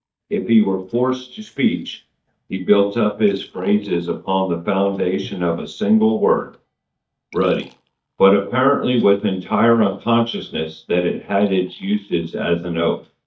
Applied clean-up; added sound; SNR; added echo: neural mask model DeepFilterNet 3.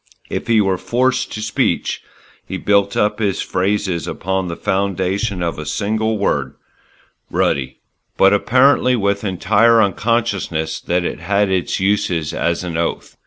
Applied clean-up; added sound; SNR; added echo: none; none; none; none.